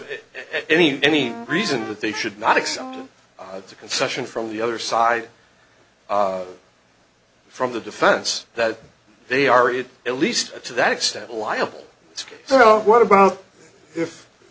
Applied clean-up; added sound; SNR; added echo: none; Wind instrument, woodwind instrument; 14 dB; none.